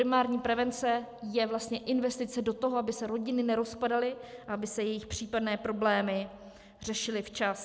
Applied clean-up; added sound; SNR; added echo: none; none; none; none.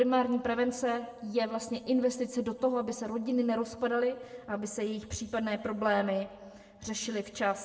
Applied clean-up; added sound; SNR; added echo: none; none; none; reverberation time 1.0 s.